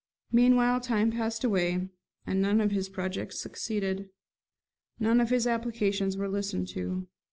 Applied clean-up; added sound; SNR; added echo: none; none; none; none.